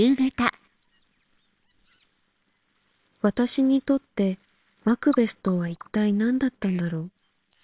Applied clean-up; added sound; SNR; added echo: neural separator model SepFormer WHAMR!.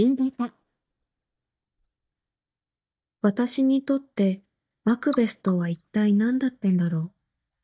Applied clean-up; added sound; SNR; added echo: neural mask model DeepFilterNet 3.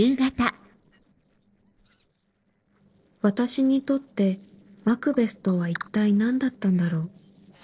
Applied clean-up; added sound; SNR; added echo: neural separator model SepFormer DNS4.